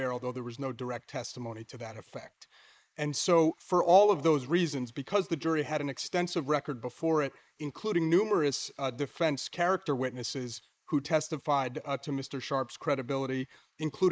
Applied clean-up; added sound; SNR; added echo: neural mask model Resemble Enhance denoiser.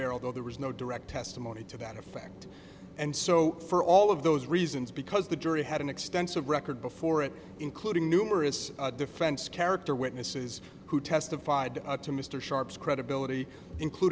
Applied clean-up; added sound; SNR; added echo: none; Train; 19 dB; none.